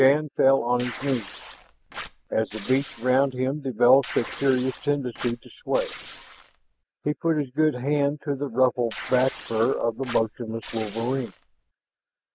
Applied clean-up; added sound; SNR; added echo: none; Tearing; 12 dB; none.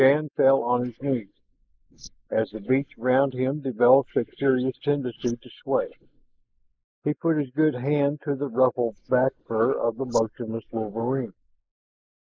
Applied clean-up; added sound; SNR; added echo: neural mask model Resemble Enhance denoiser.